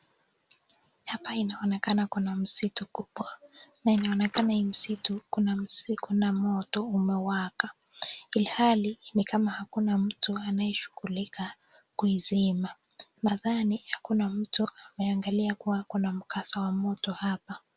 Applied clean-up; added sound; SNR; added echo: none; Skateboard; 15 dB; none.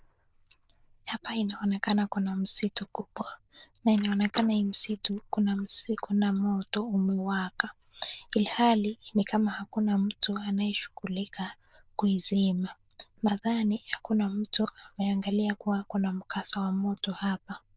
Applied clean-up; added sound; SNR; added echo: neural diffusion model UNIVERSE++.